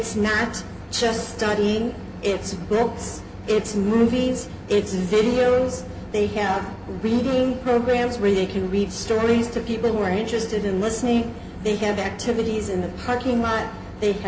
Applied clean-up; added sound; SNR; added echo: none; Engine / Boat, Water vehicle; 19 dB; reverberation time 0.3 s.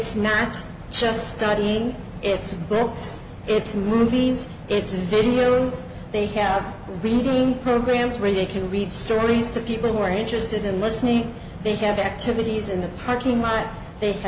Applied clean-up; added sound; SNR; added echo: none; none; none; none.